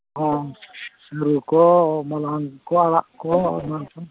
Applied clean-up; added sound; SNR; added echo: none; none; none; none.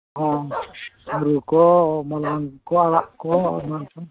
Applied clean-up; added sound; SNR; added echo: neural mask model RNNoise.